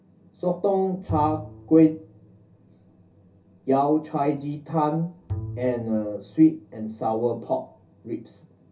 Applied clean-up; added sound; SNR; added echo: none; Bowed string instrument; 14 dB; reverberation time 0.3 s.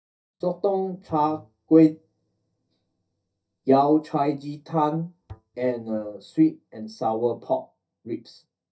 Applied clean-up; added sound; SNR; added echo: neural mask model DeepFilterNet 3.